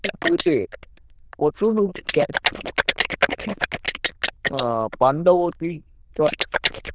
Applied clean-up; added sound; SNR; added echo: neural diffusion model UNIVERSE++.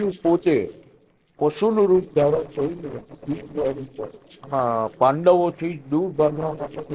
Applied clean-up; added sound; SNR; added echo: neural separator model SepFormer DNS4.